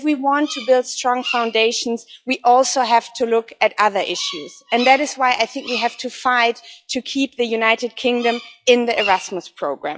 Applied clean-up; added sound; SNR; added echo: classical method log-MMSE.